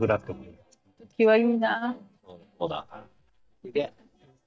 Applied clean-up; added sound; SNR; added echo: neural mask model DeepFilterNet 3.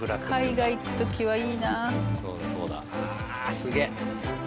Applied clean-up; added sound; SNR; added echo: none; none; none; none.